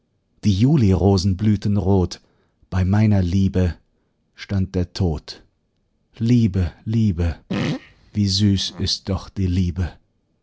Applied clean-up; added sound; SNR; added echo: none; Fart; 9 dB; none.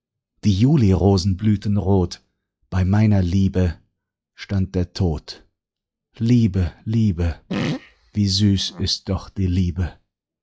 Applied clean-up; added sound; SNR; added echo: classical method log-MMSE.